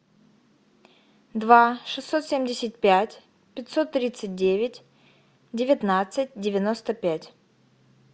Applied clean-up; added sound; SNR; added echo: none; none; none; none.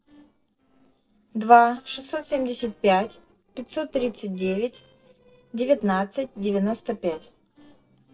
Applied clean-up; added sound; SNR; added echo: neural separator model SepFormer DNS4.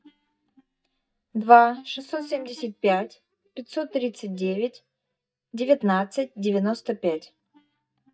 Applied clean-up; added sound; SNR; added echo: neural mask model DeepFilterNet 3.